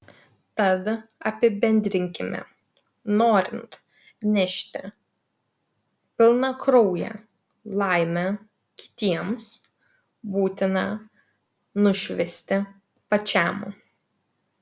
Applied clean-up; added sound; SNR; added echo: none; none; none; none.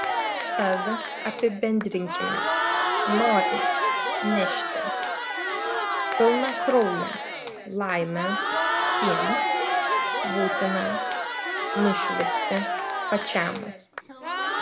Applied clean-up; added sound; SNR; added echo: none; Crowd; -2 dB; none.